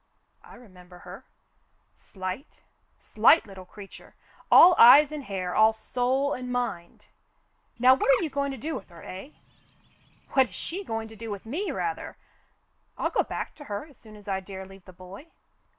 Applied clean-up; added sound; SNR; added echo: none; Bird; 17 dB; none.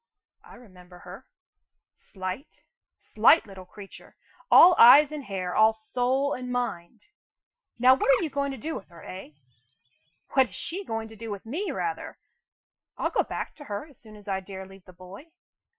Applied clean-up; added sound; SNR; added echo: classical method Wiener filter.